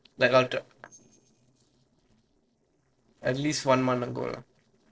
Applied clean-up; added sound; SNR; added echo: neural separator model SepFormer DNS4.